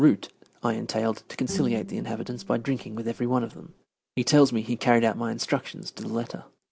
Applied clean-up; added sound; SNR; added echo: none; Bowed string instrument; 12 dB; none.